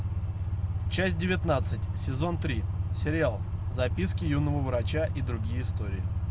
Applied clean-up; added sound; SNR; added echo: none; none; none; none.